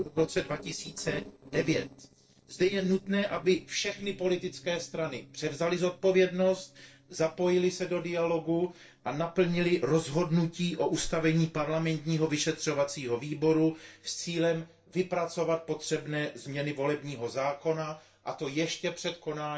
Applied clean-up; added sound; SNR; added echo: neural separator model SepFormer DNS4.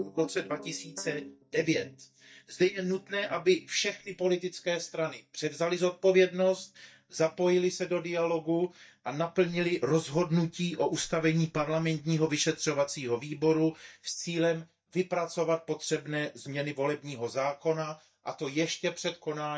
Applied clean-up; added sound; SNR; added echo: neural mask model DeepFilterNet 3.